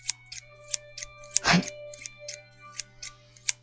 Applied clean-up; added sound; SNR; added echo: classical method log-MMSE.